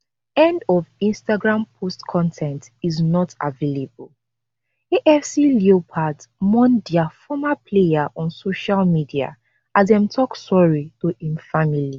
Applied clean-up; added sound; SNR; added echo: none; none; none; none.